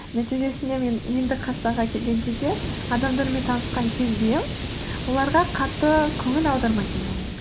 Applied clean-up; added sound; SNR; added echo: none; Hiss; 6 dB; none.